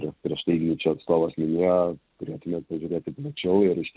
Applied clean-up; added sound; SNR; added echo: none; none; none; none.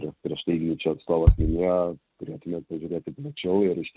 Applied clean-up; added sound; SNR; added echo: neural mask model RNNoise.